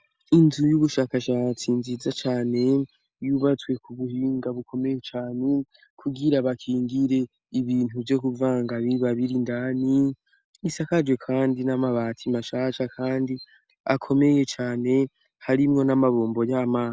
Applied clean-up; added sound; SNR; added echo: none; none; none; none.